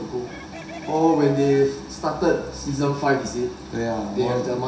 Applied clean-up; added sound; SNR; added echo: none; Chicken, rooster; 16 dB; reverberation time 0.7 s.